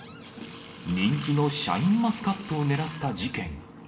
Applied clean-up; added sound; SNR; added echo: none; Water tap, faucet; 15 dB; reverberation time 1.0 s.